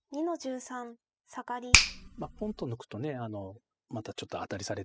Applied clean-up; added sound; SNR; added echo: classical method spectral subtraction.